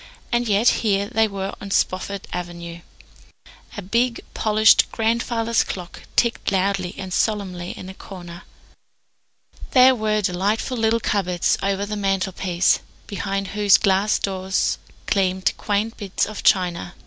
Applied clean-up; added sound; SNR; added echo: none; none; none; none.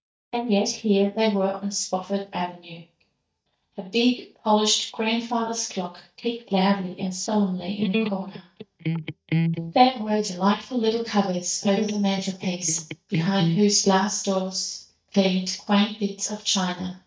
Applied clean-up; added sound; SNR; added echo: neural mask model DeepFilterNet 3.